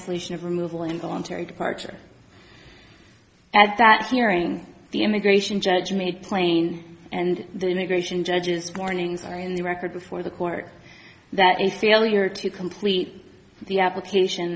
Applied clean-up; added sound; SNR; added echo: none; none; none; none.